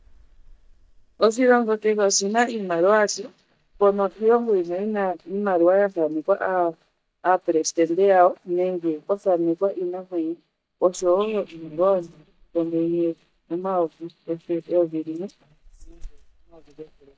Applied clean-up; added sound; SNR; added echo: neural mask model DeepFilterNet 3.